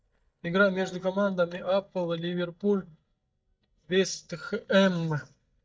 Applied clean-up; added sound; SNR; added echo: neural mask model DeepFilterNet 3.